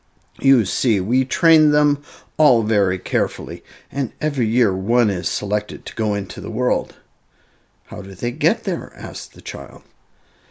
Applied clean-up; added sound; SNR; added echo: none; none; none; none.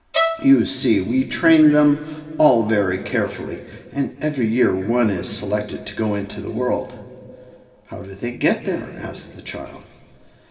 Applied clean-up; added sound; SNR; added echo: none; Bowed string instrument; 6 dB; reverberation time 2.3 s.